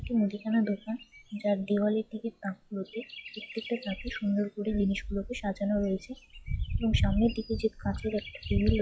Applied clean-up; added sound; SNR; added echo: classical method log-MMSE.